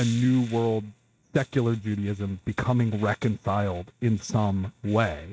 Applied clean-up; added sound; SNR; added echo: neural mask model RNNoise.